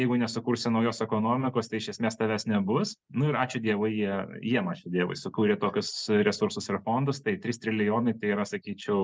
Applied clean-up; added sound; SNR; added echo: none; none; none; none.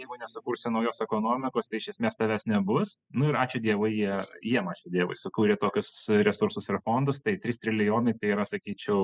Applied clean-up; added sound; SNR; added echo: classical method spectral subtraction.